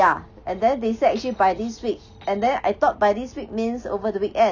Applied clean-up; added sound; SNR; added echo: none; none; none; none.